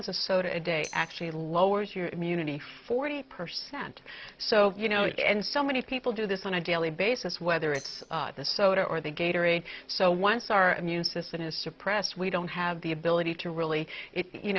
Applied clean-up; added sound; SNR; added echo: neural separator model SepFormer DNS4.